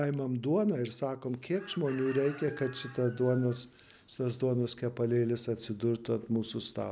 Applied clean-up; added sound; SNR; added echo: none; Chicken, rooster; 19 dB; none.